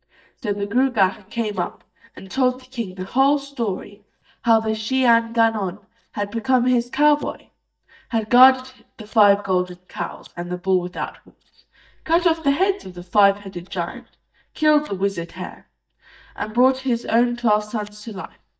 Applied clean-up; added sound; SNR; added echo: neural mask model DeepFilterNet 3.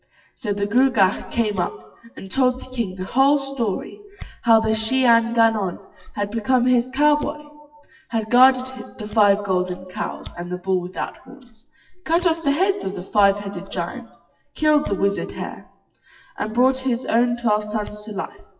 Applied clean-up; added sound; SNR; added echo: classical method WPE with log-MMSE.